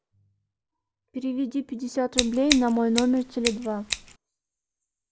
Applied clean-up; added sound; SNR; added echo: none; Scissors; 3 dB; none.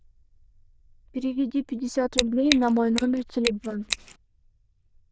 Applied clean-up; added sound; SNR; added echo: neural diffusion model UNIVERSE++.